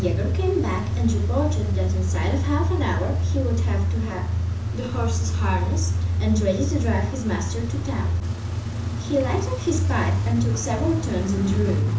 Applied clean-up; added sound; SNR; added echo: none; Idling / Engine starting / Accelerating, revving, vroom / Car; -4 dB; reverberation time 0.7 s.